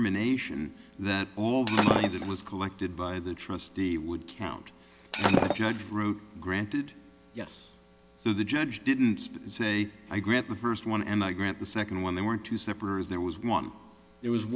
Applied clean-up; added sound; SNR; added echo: none; Shatter; 0 dB; none.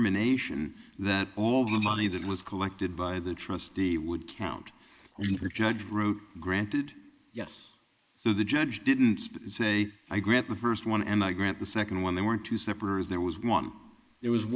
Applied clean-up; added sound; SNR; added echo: neural mask model Resemble Enhance denoiser.